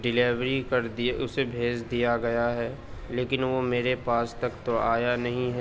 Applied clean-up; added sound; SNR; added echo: none; Breathing; 18 dB; none.